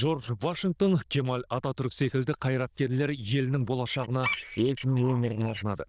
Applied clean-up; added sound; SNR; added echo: neural diffusion model UNIVERSE++.